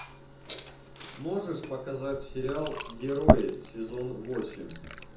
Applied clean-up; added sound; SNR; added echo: none; Liquid; -3 dB; reverberation time 0.5 s.